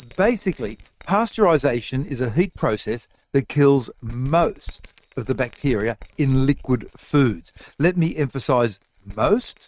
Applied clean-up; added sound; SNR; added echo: neural mask model RNNoise.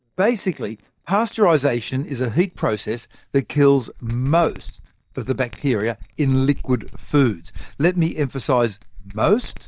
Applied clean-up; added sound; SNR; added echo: neural mask model DeepFilterNet 3.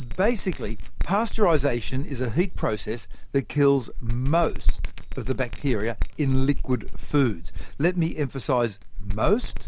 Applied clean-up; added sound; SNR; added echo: none; Bell; -3 dB; none.